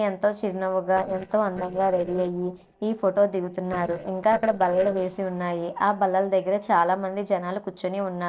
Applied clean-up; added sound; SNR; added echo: neural separator model SepFormer DNS4.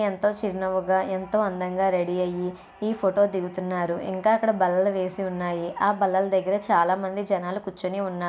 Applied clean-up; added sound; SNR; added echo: none; none; none; none.